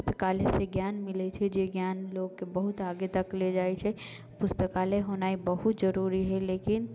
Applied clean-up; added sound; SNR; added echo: none; none; none; none.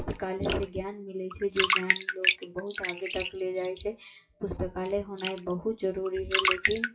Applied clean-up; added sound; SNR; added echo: classical method WPE with log-MMSE.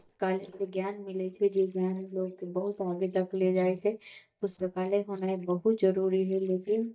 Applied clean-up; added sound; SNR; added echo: neural mask model DeepFilterNet 3.